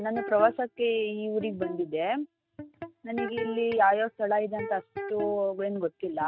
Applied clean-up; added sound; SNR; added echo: neural mask model RNNoise.